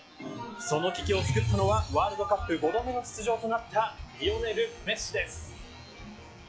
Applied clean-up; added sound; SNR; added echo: classical method log-MMSE.